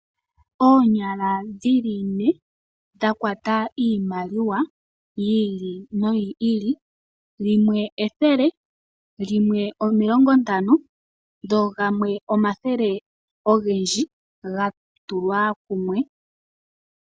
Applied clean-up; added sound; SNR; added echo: none; none; none; none.